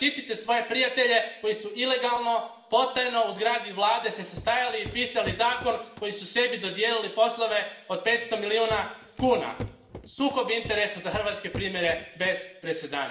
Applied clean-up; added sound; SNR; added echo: none; Walk, footsteps; 14 dB; reverberation time 1.0 s.